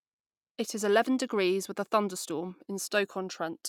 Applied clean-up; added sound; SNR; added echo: none; none; none; none.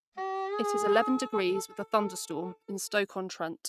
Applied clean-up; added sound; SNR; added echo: neural mask model RNNoise.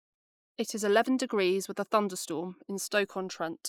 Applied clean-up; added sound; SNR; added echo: neural mask model Resemble Enhance denoiser.